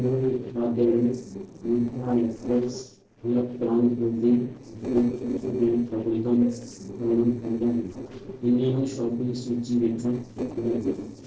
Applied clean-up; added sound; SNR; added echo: neural separator model SepFormer DNS4.